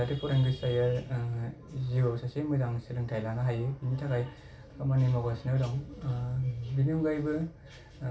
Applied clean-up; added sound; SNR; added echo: none; none; none; reverberation time 0.3 s.